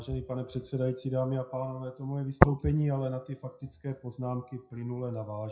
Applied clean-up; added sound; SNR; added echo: classical method WPE with log-MMSE.